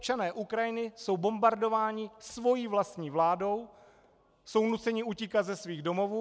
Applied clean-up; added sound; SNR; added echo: none; none; none; none.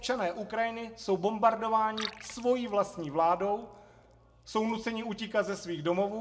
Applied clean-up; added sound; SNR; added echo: none; Liquid; 20 dB; reverberation time 0.7 s.